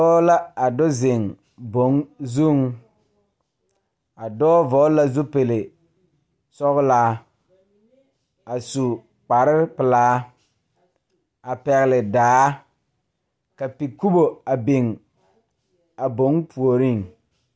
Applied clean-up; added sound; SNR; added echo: none; none; none; none.